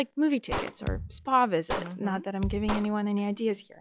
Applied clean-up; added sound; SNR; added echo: classical method log-MMSE.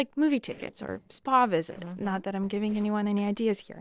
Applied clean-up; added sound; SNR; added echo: neural separator model SepFormer DNS4.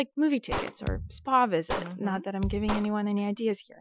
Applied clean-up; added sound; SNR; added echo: classical method Wiener filter.